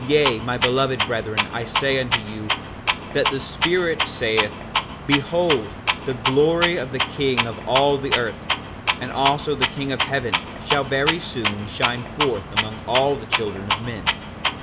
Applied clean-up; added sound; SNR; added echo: none; Clock; 2 dB; none.